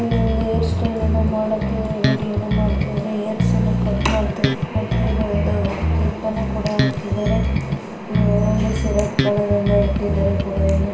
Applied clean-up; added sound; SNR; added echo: none; Bass guitar; -2 dB; reverberation time 0.4 s.